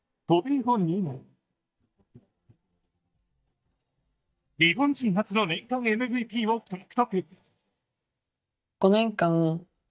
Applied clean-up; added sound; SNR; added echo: neural mask model DeepFilterNet 3.